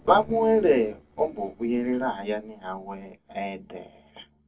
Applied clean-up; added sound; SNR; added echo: neural separator model SepFormer DNS4.